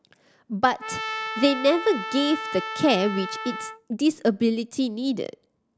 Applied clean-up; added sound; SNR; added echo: none; Trumpet; 8 dB; none.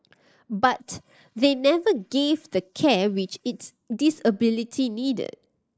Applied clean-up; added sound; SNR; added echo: neural mask model Resemble Enhance denoiser.